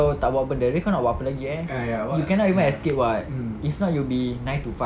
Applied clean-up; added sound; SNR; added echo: none; none; none; none.